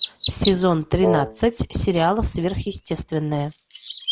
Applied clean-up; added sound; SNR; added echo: none; Chirp, tweet + Wind instrument, woodwind instrument; 8 dB; none.